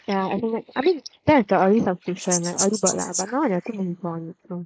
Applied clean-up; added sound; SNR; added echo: neural mask model Resemble Enhance denoiser.